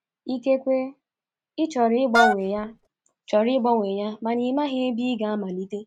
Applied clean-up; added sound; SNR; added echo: none; Wind instrument, woodwind instrument; -1 dB; none.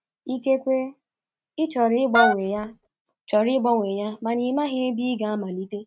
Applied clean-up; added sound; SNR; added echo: neural mask model RNNoise.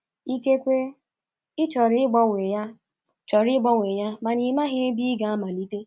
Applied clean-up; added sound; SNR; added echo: none; none; none; none.